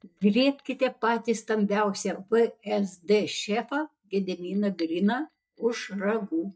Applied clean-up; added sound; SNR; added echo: neural mask model DeepFilterNet 3.